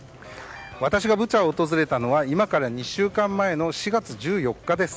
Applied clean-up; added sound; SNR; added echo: none; none; none; none.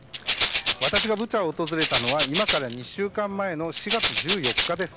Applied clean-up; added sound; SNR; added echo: none; Rattle (instrument); -5 dB; none.